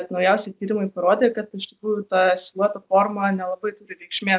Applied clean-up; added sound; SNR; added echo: none; none; none; none.